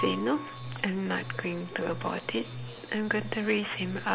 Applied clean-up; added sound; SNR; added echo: none; Piano; 16 dB; none.